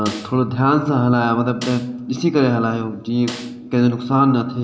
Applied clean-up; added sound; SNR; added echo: none; Snare drum; 18 dB; reverberation time 0.3 s.